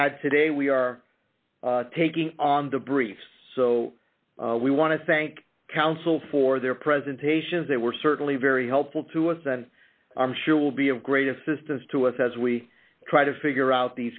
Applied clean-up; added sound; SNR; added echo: none; none; none; none.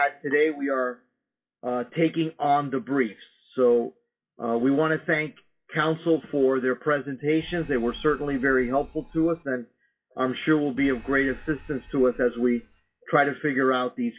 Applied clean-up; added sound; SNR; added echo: classical method WPE with log-MMSE.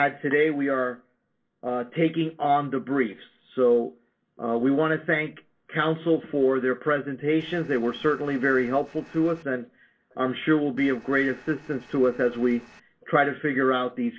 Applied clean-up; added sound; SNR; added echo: neural separator model SepFormer DNS4.